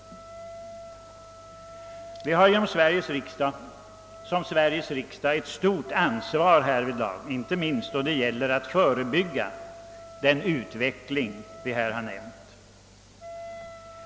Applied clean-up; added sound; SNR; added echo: none; Wind instrument, woodwind instrument; 17 dB; none.